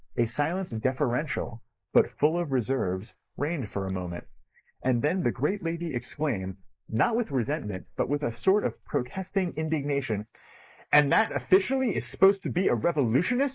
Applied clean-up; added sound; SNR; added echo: neural mask model Resemble Enhance denoiser.